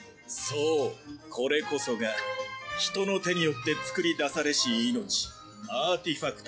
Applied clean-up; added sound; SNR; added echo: classical method log-MMSE.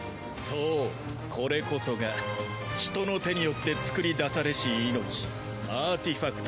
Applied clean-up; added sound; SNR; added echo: none; Bass guitar; 10 dB; none.